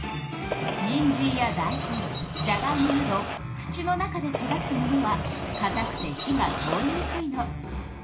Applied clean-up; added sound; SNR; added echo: none; Bird; 4 dB; reverberation time 0.4 s.